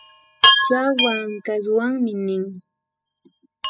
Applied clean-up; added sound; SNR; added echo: classical method spectral subtraction.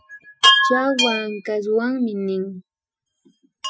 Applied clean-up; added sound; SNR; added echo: classical method Wiener filter.